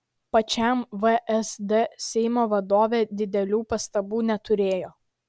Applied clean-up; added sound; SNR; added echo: none; none; none; none.